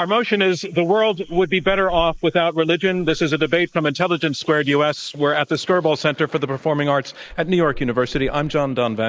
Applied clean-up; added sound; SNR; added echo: neural mask model Resemble Enhance denoiser.